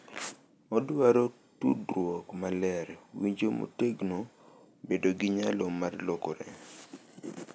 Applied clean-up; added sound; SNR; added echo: none; none; none; none.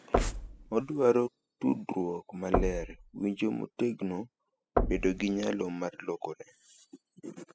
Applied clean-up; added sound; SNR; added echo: classical method spectral subtraction.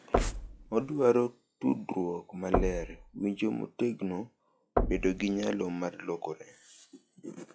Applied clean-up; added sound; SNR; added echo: classical method log-MMSE.